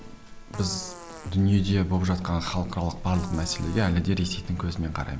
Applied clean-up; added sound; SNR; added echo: none; Fart; 19 dB; none.